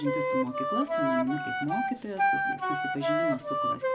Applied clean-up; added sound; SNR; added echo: none; Wind instrument, woodwind instrument; -4 dB; reverberation time 0.4 s.